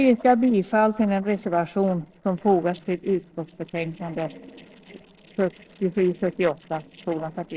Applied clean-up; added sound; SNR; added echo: neural separator model SepFormer DNS4.